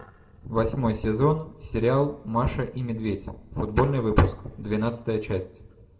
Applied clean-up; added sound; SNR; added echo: none; none; none; reverberation time 0.4 s.